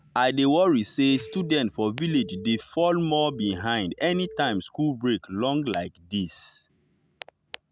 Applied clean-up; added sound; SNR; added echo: none; Telephone; 17 dB; none.